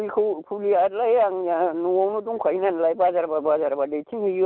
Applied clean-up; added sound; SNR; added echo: none; none; none; none.